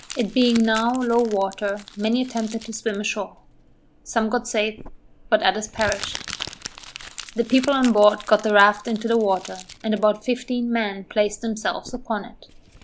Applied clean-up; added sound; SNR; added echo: none; Crumpling, crinkling; 17 dB; none.